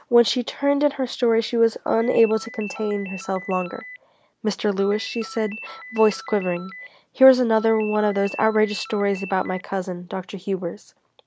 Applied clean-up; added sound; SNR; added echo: none; Ringtone; 16 dB; none.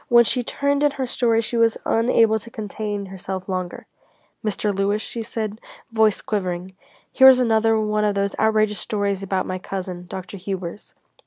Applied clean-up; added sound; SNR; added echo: none; none; none; none.